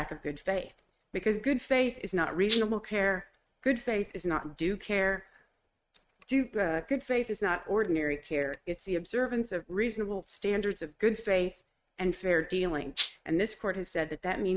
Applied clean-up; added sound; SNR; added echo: neural mask model RNNoise.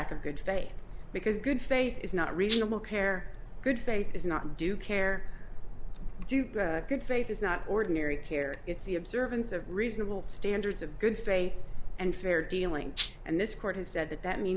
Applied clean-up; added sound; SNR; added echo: none; Rattle (instrument); -5 dB; none.